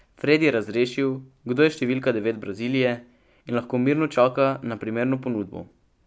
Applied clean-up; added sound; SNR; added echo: none; none; none; none.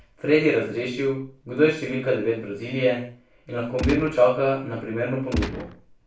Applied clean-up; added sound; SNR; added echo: none; Gunshot, gunfire; 6 dB; reverberation time 0.4 s.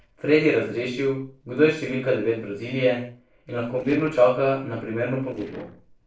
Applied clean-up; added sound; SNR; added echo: neural separator model SepFormer DNS4.